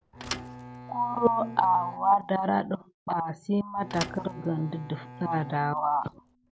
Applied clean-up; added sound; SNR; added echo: none; Bowed string instrument + Thump, thud; 14 dB; none.